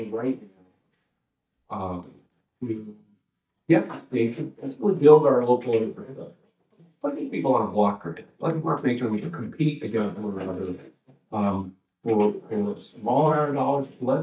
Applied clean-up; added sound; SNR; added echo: neural mask model DeepFilterNet 3.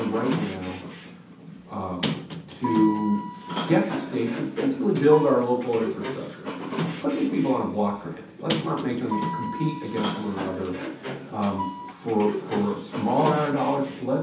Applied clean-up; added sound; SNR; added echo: none; Sliding door; 7 dB; reverberation time 0.7 s.